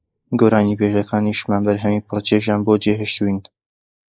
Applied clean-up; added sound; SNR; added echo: neural mask model Resemble Enhance denoiser.